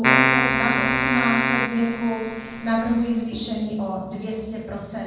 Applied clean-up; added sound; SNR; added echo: none; Keyboard (musical); -3 dB; reverberation time 1.2 s.